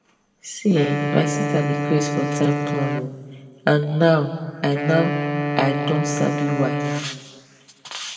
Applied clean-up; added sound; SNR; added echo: none; Wind instrument, woodwind instrument; 3 dB; reverberation time 1.7 s.